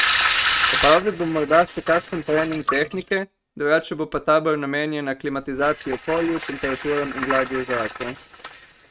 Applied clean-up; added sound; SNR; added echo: neural mask model RNNoise.